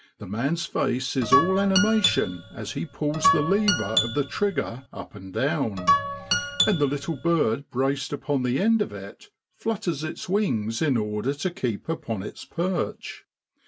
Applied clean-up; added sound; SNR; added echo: none; Guitar; 1 dB; none.